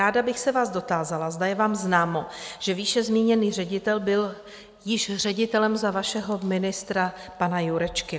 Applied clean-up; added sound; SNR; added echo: none; none; none; none.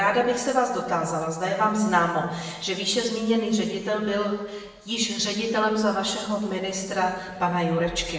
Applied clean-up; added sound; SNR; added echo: none; none; none; reverberation time 1.0 s.